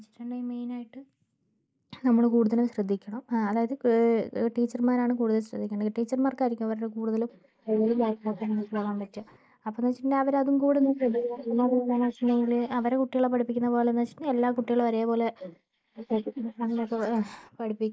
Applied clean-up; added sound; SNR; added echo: neural mask model Resemble Enhance denoiser.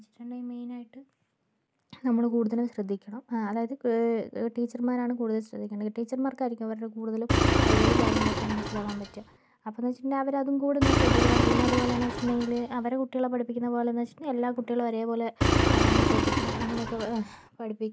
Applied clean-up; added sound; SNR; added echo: none; Engine; -5 dB; none.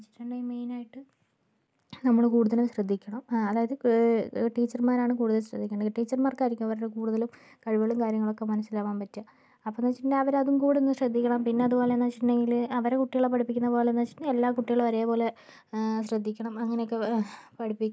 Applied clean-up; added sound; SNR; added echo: none; none; none; none.